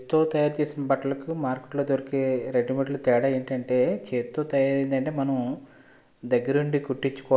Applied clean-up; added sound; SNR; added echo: none; none; none; none.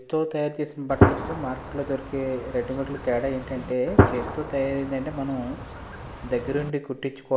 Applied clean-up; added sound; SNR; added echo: none; Gunshot, gunfire; -1 dB; none.